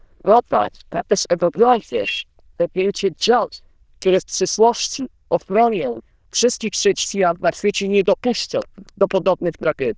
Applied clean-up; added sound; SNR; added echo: neural diffusion model UNIVERSE++.